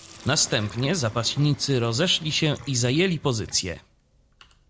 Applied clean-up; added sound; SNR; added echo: none; Sink (filling or washing); 20 dB; none.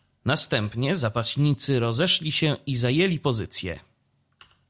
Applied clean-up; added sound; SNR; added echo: none; none; none; none.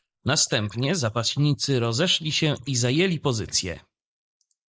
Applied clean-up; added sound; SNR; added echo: neural mask model Resemble Enhance denoiser.